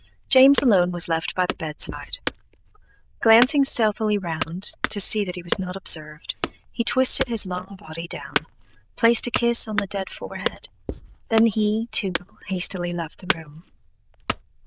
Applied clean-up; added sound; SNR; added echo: neural diffusion model UNIVERSE++.